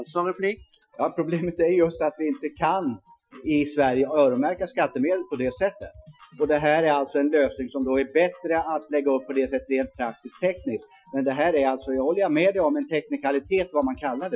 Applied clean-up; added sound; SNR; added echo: classical method Wiener filter.